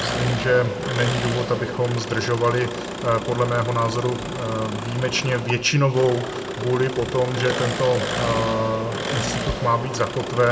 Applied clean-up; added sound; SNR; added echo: none; Engine; 6 dB; reverberation time 1.5 s.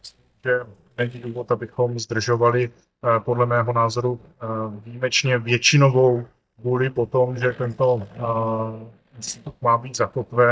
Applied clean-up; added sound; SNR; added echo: neural mask model DeepFilterNet 3.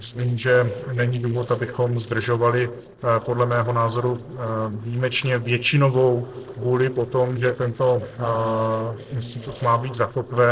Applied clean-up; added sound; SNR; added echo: neural separator model SepFormer DNS4.